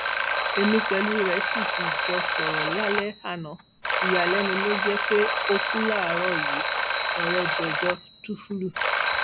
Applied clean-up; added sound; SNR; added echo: none; Alarm; -2 dB; none.